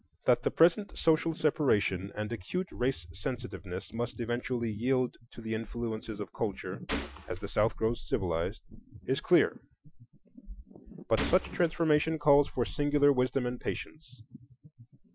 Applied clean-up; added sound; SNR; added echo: classical method Wiener filter.